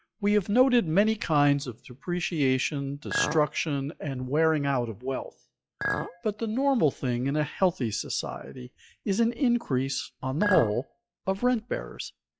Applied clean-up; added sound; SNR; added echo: classical method log-MMSE.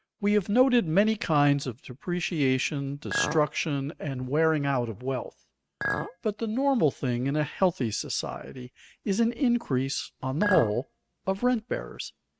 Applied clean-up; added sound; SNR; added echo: neural mask model RNNoise.